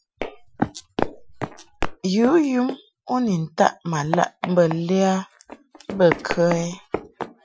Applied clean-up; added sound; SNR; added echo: classical method Wiener filter.